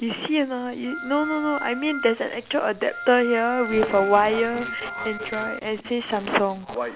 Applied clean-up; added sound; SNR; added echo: none; Organ; 10 dB; none.